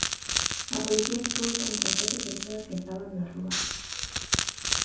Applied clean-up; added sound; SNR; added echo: none; Crackle; -4 dB; reverberation time 0.7 s.